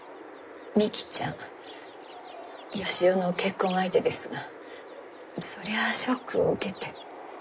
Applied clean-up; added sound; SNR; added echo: none; Chirp, tweet; 15 dB; none.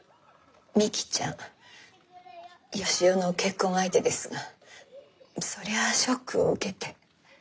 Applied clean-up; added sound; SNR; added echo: none; none; none; none.